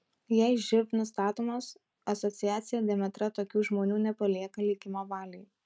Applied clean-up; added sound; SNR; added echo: none; none; none; none.